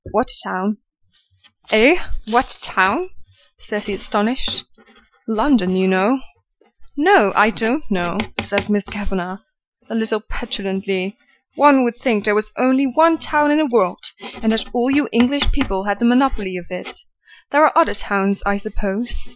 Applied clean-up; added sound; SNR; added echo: classical method Wiener filter.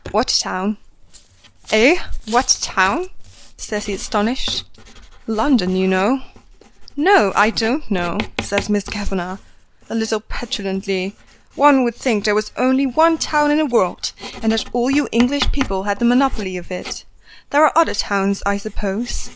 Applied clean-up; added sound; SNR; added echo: none; Writing; 17 dB; none.